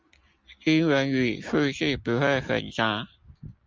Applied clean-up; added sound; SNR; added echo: none; none; none; none.